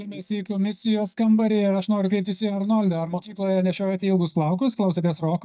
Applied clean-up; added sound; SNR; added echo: neural mask model DeepFilterNet 3.